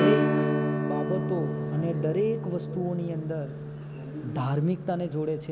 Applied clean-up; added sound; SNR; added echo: none; Strum; 0 dB; none.